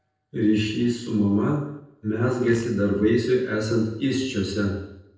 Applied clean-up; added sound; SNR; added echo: neural separator model SepFormer DNS4.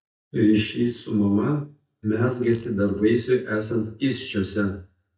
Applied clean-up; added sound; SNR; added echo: neural mask model DeepFilterNet 3.